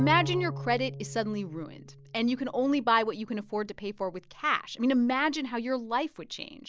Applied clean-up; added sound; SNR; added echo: none; Bowed string instrument; 12 dB; none.